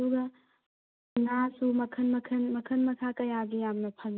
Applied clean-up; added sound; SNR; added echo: none; none; none; none.